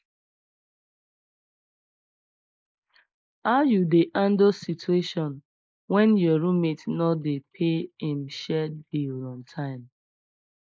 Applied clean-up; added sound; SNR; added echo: neural mask model Resemble Enhance denoiser.